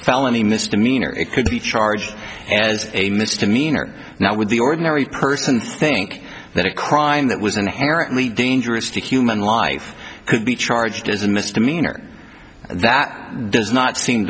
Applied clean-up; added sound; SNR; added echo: none; none; none; none.